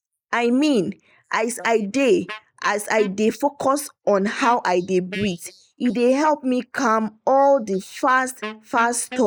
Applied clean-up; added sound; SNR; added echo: neural mask model Resemble Enhance denoiser.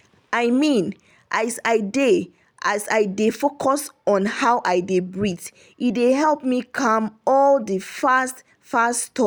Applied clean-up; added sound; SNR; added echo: none; none; none; none.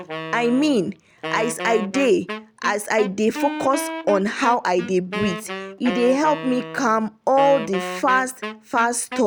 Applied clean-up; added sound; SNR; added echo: none; Wind instrument, woodwind instrument; 10 dB; none.